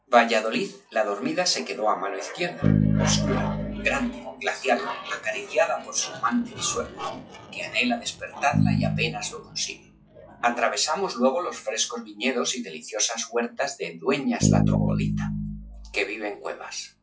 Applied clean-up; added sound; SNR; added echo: classical method log-MMSE.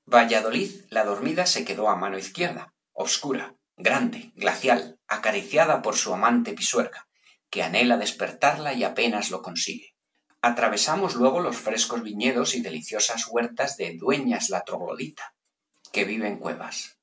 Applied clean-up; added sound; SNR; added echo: none; none; none; none.